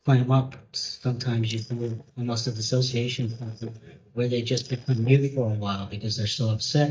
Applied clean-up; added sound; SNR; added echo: neural mask model DeepFilterNet 3.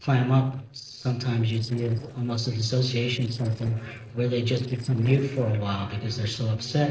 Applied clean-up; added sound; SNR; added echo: neural separator model SepFormer DNS4.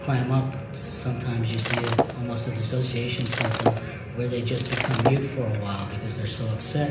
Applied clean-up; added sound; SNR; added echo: none; Shatter; 1 dB; reverberation time 0.9 s.